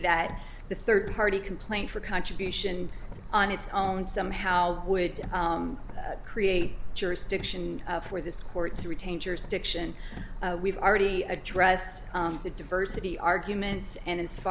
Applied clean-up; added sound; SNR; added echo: none; Car; 15 dB; none.